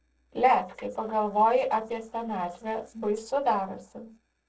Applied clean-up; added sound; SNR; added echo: neural separator model SepFormer DNS4.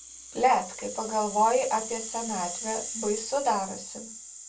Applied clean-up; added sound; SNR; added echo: none; Rattle (instrument); 9 dB; reverberation time 0.2 s.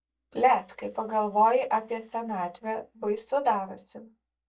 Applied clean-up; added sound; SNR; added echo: neural mask model DeepFilterNet 3.